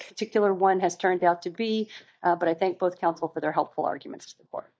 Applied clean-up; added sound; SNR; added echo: neural mask model DeepFilterNet 3.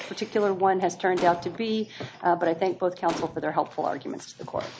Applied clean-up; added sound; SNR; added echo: none; Gunshot, gunfire; 14 dB; none.